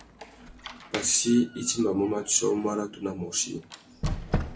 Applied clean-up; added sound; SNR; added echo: none; Squeak; 8 dB; none.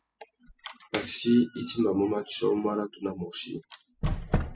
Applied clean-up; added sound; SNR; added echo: classical method spectral subtraction.